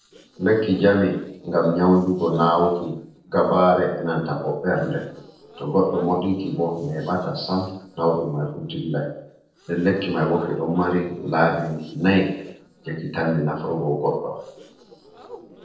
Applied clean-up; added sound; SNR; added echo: neural separator model SepFormer DNS4.